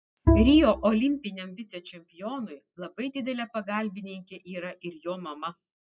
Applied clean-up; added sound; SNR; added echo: classical method log-MMSE.